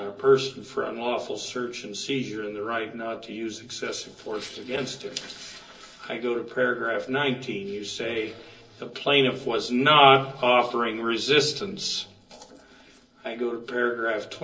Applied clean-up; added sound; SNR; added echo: neural separator model SepFormer DNS4.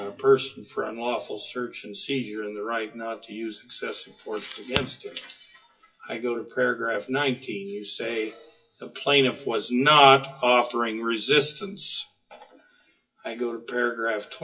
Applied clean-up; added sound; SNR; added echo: classical method WPE with log-MMSE.